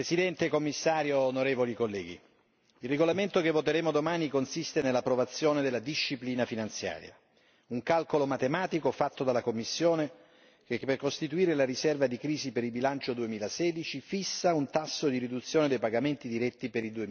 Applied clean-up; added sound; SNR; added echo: none; none; none; none.